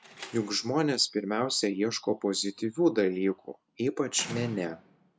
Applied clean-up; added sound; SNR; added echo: none; Slam; 19 dB; none.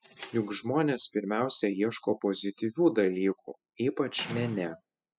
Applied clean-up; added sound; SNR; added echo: classical method spectral subtraction.